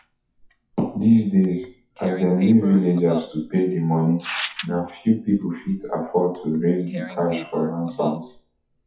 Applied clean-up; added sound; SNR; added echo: classical method WPE with log-MMSE.